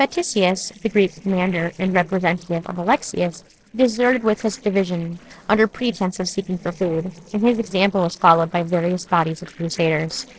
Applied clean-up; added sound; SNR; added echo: neural separator model SepFormer DNS4.